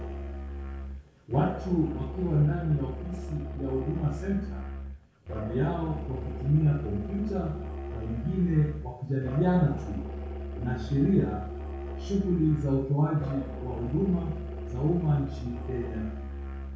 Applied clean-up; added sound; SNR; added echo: none; Musical instrument; 7 dB; reverberation time 0.5 s.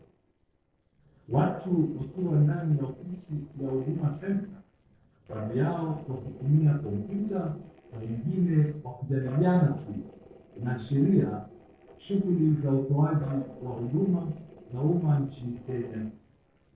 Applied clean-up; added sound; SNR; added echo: neural separator model SepFormer DNS4.